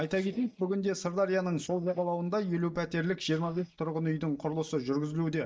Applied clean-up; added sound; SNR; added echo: neural mask model DeepFilterNet 3.